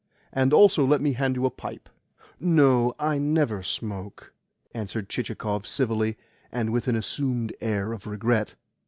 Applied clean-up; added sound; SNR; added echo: none; none; none; none.